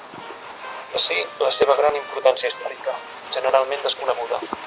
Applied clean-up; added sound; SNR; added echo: none; Domestic sounds, home sounds + Trumpet; 13 dB; none.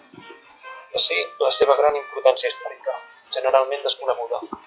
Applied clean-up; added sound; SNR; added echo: classical method log-MMSE.